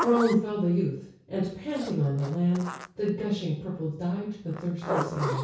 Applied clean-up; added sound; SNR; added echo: none; Zipper (clothing); 9 dB; reverberation time 0.6 s.